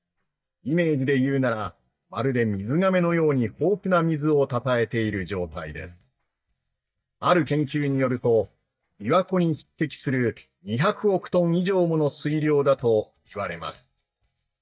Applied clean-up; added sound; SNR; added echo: neural mask model DeepFilterNet 3.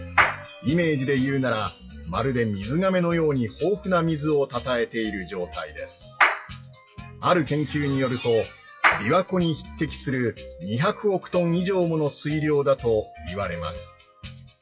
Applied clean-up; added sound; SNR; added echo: classical method WPE with log-MMSE.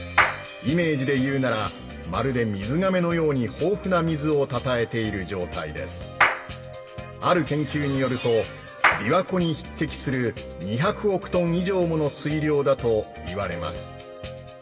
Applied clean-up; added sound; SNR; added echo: none; Clapping; 3 dB; reverberation time 0.8 s.